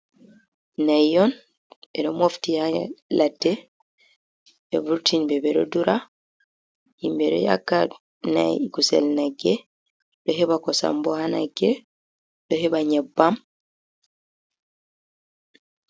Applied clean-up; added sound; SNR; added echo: none; none; none; none.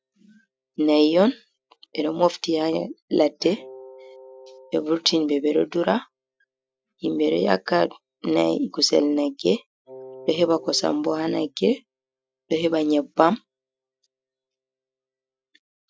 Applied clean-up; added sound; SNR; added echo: classical method Wiener filter.